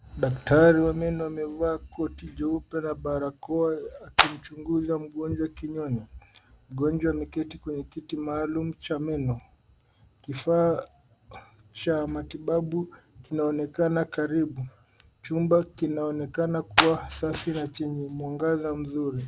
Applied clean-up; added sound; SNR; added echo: none; Clapping; -4 dB; none.